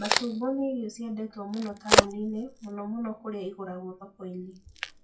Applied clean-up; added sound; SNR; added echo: classical method WPE with log-MMSE.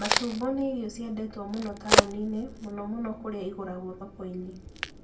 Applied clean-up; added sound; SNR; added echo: none; Crack; -2 dB; reverberation time 0.2 s.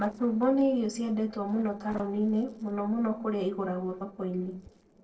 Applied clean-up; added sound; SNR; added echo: neural separator model SepFormer DNS4.